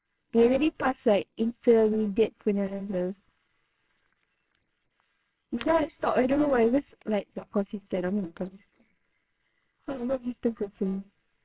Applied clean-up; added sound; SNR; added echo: neural separator model SepFormer WHAMR!.